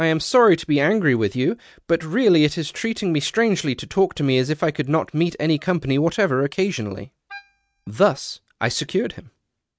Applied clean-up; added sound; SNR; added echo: neural mask model RNNoise.